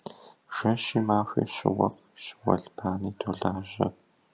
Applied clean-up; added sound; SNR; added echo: none; none; none; none.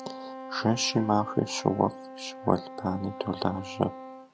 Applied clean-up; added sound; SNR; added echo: none; Wind instrument, woodwind instrument; 12 dB; none.